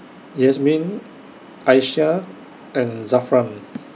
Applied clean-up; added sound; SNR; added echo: none; none; none; none.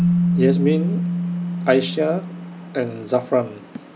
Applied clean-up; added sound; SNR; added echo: none; Keyboard (musical); 0 dB; none.